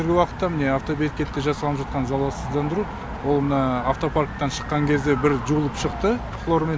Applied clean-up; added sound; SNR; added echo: none; none; none; none.